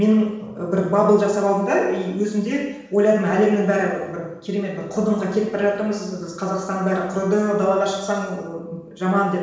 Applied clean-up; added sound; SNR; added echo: none; none; none; reverberation time 1.0 s.